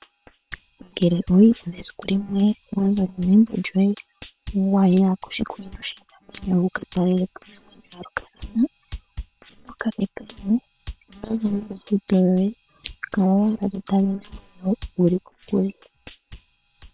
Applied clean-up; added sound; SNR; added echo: neural separator model SepFormer WHAM!.